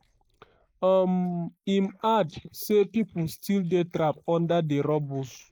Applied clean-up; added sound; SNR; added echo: neural mask model Resemble Enhance denoiser.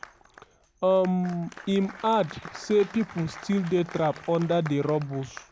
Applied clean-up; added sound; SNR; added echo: none; Applause; 18 dB; none.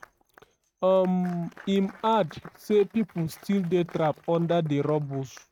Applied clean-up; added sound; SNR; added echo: neural mask model RNNoise.